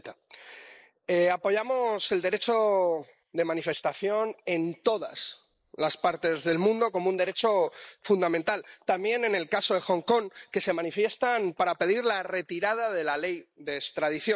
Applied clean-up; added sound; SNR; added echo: neural mask model Resemble Enhance denoiser.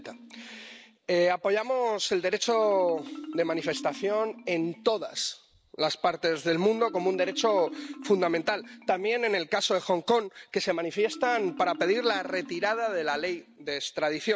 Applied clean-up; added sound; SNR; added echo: none; Marimba, xylophone; 16 dB; none.